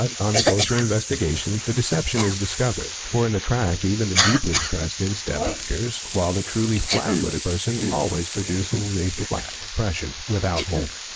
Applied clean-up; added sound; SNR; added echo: neural mask model Resemble Enhance denoiser.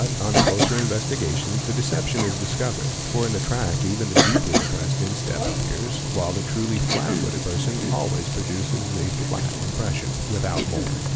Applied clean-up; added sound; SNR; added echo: none; Frying (food) + Cough; -4 dB; none.